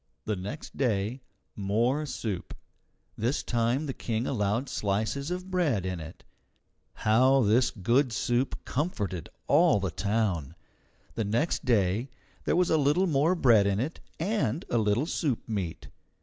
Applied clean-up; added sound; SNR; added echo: none; none; none; none.